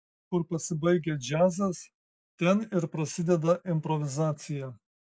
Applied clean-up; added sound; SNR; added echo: none; none; none; none.